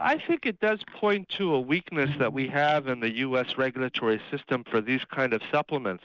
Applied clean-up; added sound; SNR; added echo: none; Bowed string instrument; 15 dB; none.